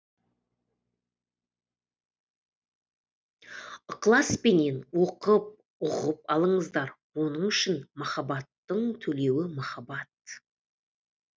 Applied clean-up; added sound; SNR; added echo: none; none; none; none.